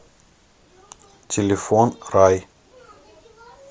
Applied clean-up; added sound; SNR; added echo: none; none; none; none.